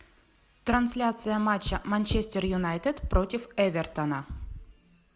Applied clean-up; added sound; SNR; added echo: none; none; none; none.